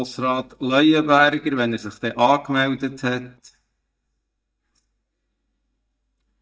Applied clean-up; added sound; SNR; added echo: neural mask model DeepFilterNet 3.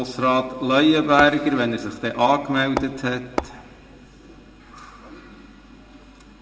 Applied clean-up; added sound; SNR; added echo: none; Tap / Hammer; 7 dB; reverberation time 1.3 s.